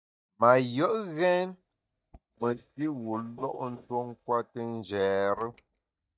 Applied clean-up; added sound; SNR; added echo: neural mask model DeepFilterNet 3.